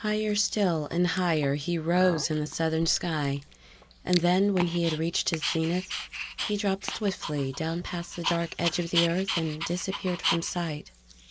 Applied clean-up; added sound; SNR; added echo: none; Dog + Chink, clink; 9 dB; none.